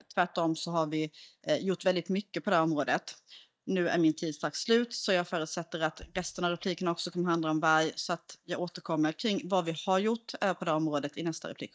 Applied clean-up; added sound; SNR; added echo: neural mask model DeepFilterNet 3.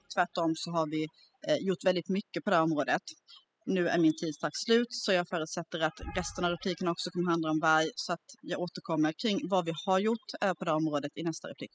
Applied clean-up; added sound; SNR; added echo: classical method spectral subtraction.